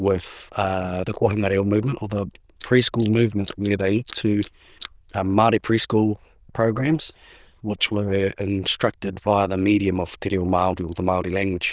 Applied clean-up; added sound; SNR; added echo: neural diffusion model UNIVERSE++.